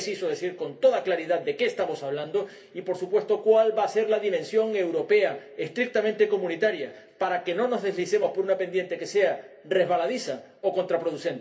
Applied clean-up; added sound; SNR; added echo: none; none; none; reverberation time 0.3 s.